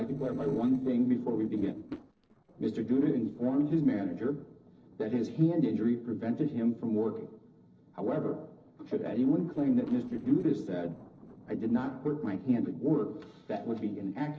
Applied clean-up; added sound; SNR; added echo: neural separator model SepFormer DNS4.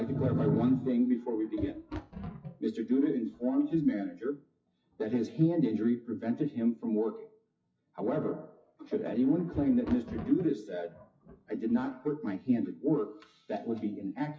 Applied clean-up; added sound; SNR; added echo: classical method WPE with log-MMSE.